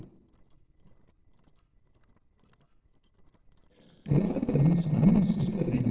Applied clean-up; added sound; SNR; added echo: neural separator model SepFormer DNS4.